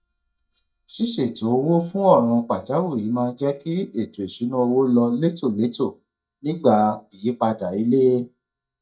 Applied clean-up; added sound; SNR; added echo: neural mask model DeepFilterNet 3.